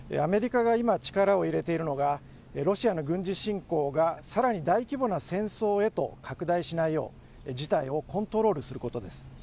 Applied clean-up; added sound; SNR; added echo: none; none; none; none.